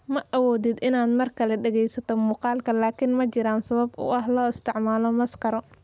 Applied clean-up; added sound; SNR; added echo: none; none; none; none.